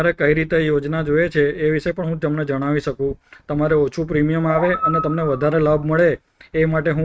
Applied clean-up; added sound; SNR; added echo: neural mask model RNNoise.